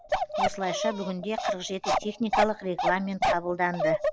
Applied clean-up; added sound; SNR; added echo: none; Bark; -1 dB; none.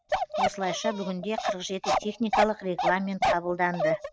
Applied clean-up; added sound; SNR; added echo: neural mask model RNNoise.